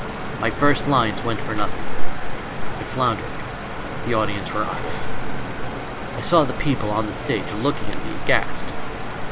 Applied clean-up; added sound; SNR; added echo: none; Cricket; -5 dB; none.